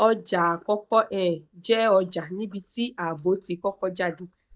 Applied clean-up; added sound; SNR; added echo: neural mask model DeepFilterNet 3.